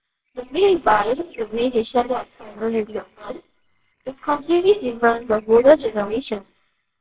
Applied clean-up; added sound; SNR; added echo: neural separator model SepFormer WHAMR!.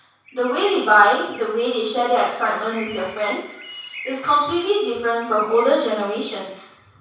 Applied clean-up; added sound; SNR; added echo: none; Bird; 19 dB; reverberation time 0.7 s.